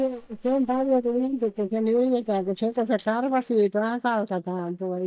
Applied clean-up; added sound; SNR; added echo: neural mask model DeepFilterNet 3.